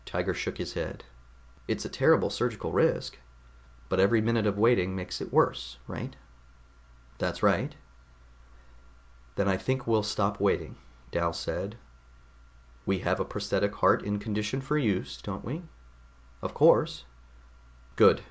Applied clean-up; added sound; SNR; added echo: none; none; none; none.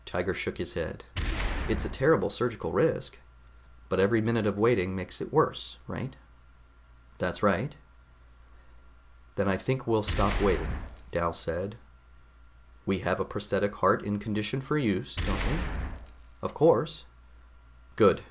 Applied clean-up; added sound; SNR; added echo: none; Boom; 6 dB; none.